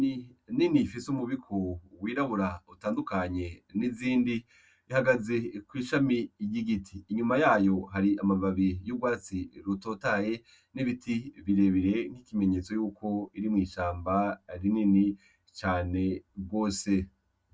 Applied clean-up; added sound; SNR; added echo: none; none; none; none.